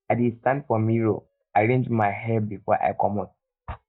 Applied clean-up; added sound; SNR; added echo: neural mask model DeepFilterNet 3.